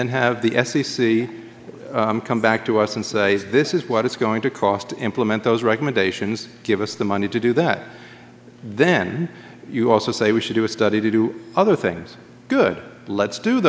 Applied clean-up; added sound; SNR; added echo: none; none; none; none.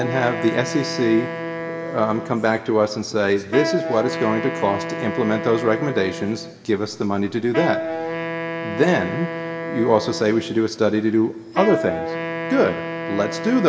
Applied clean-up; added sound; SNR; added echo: none; Wind instrument, woodwind instrument; 7 dB; reverberation time 2.0 s.